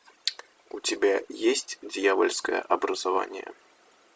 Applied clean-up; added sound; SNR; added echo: none; none; none; none.